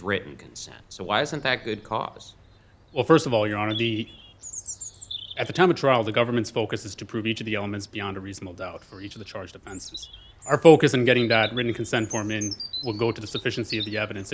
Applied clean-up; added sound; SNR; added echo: none; Bird vocalization, bird call, bird song; 16 dB; none.